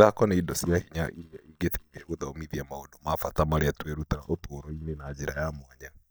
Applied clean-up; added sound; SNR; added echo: neural mask model DeepFilterNet 3.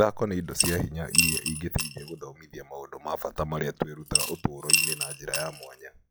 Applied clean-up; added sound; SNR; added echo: classical method log-MMSE.